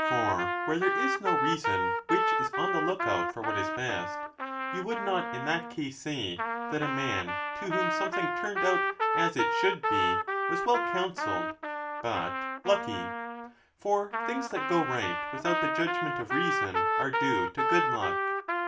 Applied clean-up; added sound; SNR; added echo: none; Trumpet; -2 dB; reverberation time 0.2 s.